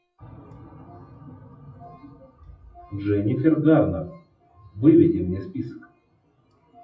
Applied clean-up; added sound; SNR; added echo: classical method WPE with log-MMSE.